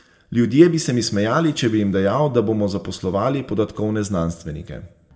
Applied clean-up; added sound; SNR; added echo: none; none; none; reverberation time 0.5 s.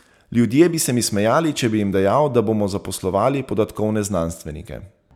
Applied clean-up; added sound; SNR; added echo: none; none; none; none.